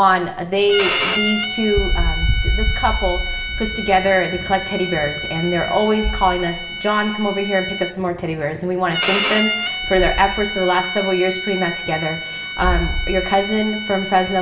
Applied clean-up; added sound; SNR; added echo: none; Bowed string instrument; 7 dB; reverberation time 0.8 s.